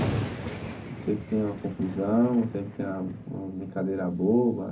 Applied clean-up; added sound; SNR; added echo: none; Thunder; 8 dB; reverberation time 0.3 s.